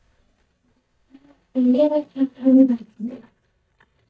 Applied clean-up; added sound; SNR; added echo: neural mask model DeepFilterNet 3.